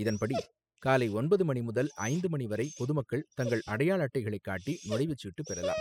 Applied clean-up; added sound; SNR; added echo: classical method spectral subtraction.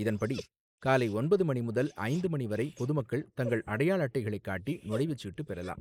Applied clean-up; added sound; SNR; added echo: neural mask model Resemble Enhance denoiser.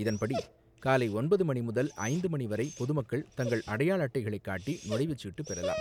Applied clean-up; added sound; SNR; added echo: none; Dog; 12 dB; none.